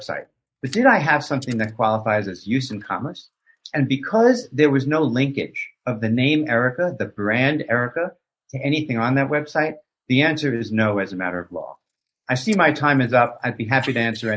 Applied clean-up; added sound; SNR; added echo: neural mask model Resemble Enhance denoiser.